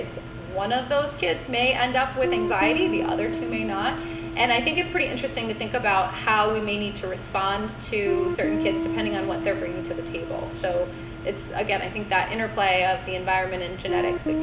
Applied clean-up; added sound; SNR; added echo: none; Guitar; 6 dB; none.